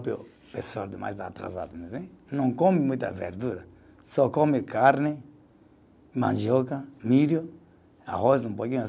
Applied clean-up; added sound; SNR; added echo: none; none; none; none.